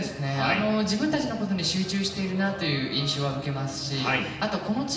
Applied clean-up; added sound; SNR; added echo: none; Breathing; 20 dB; reverberation time 0.8 s.